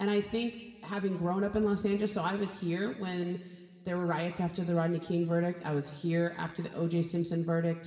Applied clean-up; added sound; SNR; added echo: none; none; none; reverberation time 1.8 s.